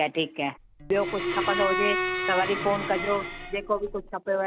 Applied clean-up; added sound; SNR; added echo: none; Bowed string instrument; 2 dB; none.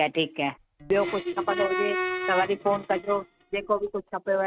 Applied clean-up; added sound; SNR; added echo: neural mask model RNNoise.